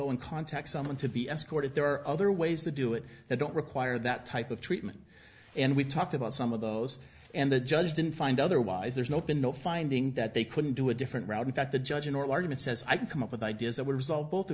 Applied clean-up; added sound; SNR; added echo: none; none; none; none.